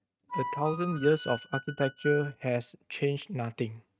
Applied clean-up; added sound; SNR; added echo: neural mask model RNNoise.